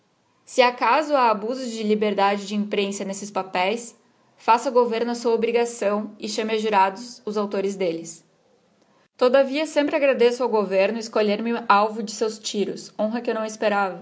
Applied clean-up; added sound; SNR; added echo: none; none; none; none.